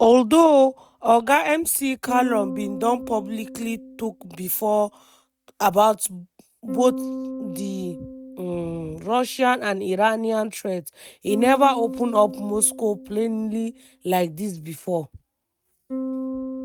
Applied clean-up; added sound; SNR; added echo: neural mask model RNNoise.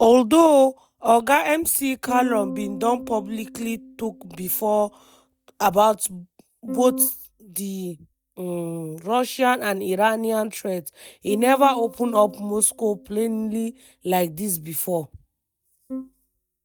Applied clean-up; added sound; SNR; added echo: neural mask model DeepFilterNet 3.